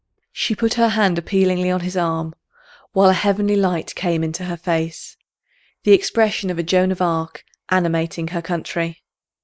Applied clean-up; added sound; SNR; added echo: neural mask model Resemble Enhance denoiser.